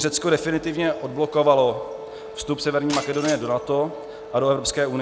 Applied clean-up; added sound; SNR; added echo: none; Wind instrument, woodwind instrument + Shatter; 14 dB; none.